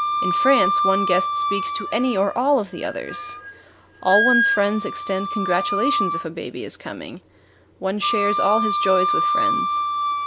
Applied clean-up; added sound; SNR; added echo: none; Wind instrument, woodwind instrument; -1 dB; none.